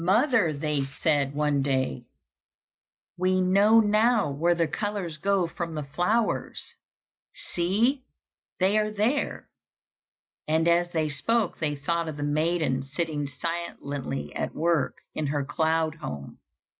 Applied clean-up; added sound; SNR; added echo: none; none; none; none.